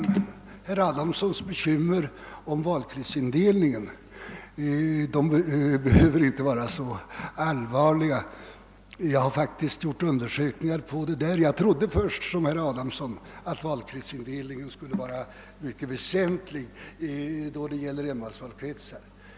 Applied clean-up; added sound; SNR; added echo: none; none; none; none.